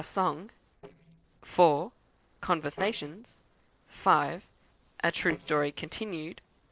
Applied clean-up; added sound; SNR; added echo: neural separator model SepFormer DNS4.